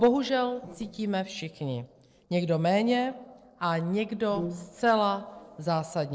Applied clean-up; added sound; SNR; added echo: neural separator model SepFormer DNS4.